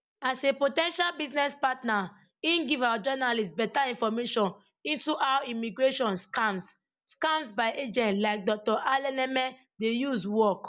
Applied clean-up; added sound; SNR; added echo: none; none; none; none.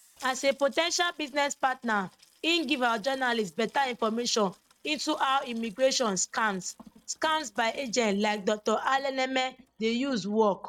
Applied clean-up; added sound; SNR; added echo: neural mask model RNNoise.